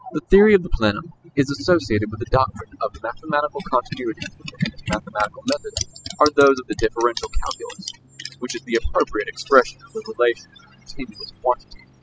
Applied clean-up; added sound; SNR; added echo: classical method spectral subtraction.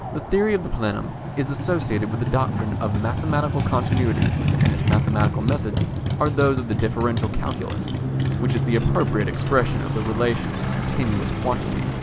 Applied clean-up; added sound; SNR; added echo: none; Motorcycle; -1 dB; none.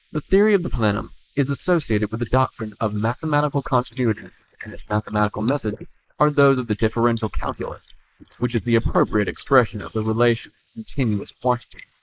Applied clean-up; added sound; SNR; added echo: neural mask model Resemble Enhance denoiser.